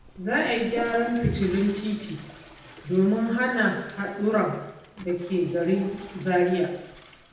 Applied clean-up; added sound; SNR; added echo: none; Toilet flush / Water; 18 dB; reverberation time 0.9 s.